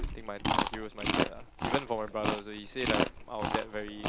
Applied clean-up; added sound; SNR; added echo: none; Chewing, mastication; -5 dB; none.